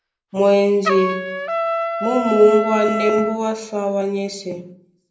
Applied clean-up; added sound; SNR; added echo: none; Trumpet; 6 dB; reverberation time 0.5 s.